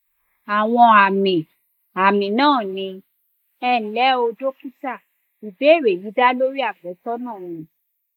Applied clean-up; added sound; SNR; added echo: neural mask model Resemble Enhance denoiser.